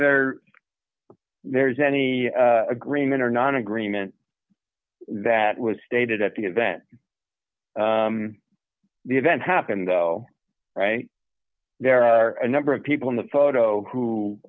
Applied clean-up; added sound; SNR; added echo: none; none; none; none.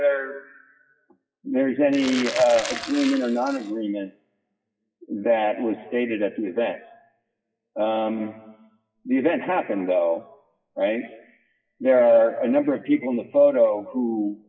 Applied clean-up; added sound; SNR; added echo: classical method WPE with log-MMSE.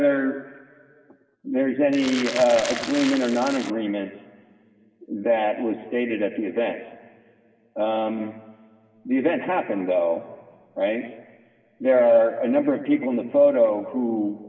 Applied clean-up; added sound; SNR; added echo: none; Crackle; 9 dB; reverberation time 2.4 s.